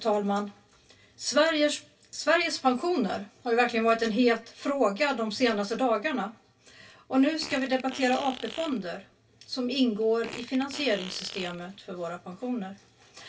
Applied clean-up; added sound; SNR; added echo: none; Fart; 15 dB; reverberation time 0.2 s.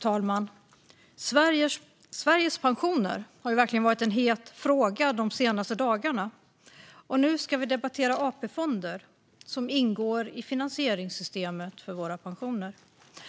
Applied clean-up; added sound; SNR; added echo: none; none; none; none.